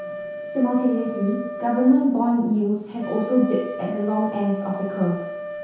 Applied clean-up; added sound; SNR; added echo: none; Wind instrument, woodwind instrument; 10 dB; reverberation time 0.8 s.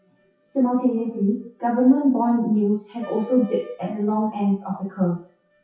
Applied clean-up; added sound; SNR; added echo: classical method WPE with log-MMSE.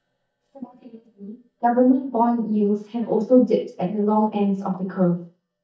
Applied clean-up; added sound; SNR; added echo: neural mask model DeepFilterNet 3.